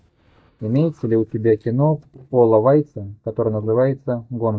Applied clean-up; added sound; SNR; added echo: neural mask model DeepFilterNet 3.